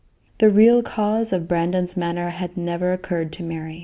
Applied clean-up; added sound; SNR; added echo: none; none; none; none.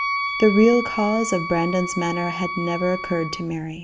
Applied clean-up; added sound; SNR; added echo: none; Wind instrument, woodwind instrument; 7 dB; none.